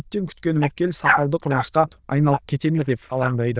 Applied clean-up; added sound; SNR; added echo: neural diffusion model UNIVERSE++.